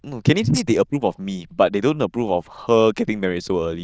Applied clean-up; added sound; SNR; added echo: neural diffusion model UNIVERSE++.